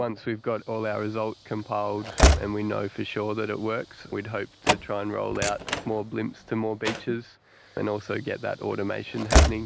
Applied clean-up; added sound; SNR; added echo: none; Slam / Train; -2 dB; none.